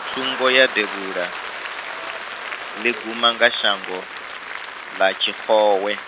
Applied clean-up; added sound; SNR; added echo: none; Applause / Crowd; 9 dB; none.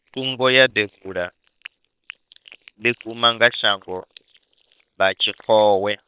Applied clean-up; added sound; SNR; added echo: neural separator model SepFormer WHAM!.